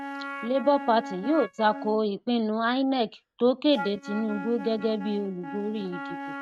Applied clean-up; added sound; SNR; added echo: neural mask model RNNoise.